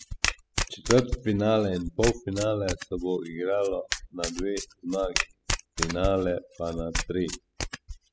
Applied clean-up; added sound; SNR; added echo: classical method spectral subtraction.